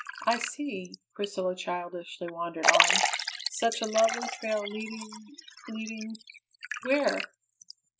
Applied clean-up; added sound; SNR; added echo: classical method spectral subtraction.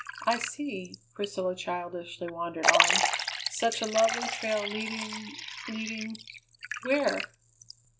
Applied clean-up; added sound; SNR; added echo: none; Liquid; 0 dB; none.